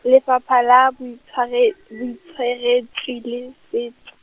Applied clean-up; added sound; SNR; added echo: none; none; none; none.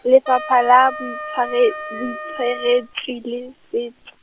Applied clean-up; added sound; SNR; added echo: none; Wind instrument, woodwind instrument; 13 dB; none.